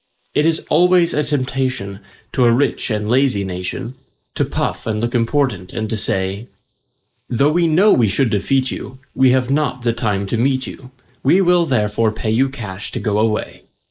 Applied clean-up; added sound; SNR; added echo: neural mask model Resemble Enhance denoiser.